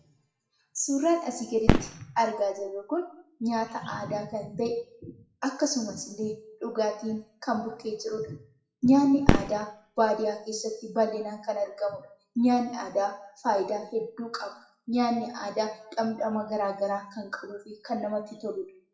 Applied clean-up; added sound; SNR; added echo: classical method WPE with log-MMSE.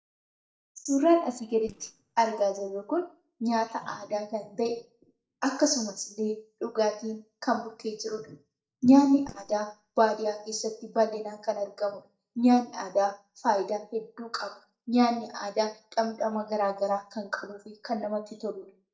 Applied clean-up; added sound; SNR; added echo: neural mask model DeepFilterNet 3.